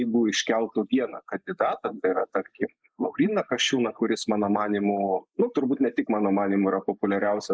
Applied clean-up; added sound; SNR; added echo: neural mask model Resemble Enhance denoiser.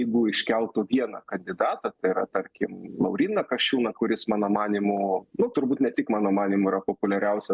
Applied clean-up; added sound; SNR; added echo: none; none; none; none.